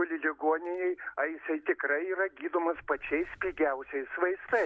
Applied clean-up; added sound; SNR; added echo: none; none; none; none.